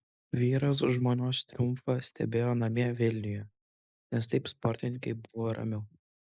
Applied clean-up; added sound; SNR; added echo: neural mask model Resemble Enhance denoiser.